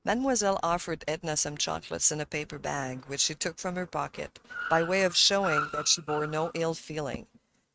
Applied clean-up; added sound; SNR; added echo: neural mask model RNNoise.